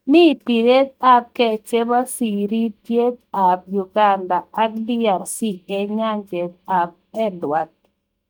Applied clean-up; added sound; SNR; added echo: neural mask model DeepFilterNet 3.